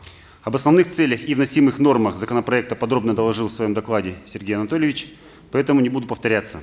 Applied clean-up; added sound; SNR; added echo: none; none; none; none.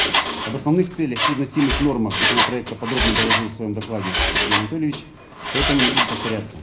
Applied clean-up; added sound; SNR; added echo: none; Mechanisms; -2 dB; reverberation time 0.4 s.